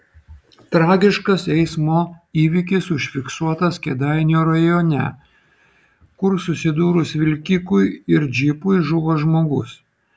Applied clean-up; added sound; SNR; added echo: none; none; none; none.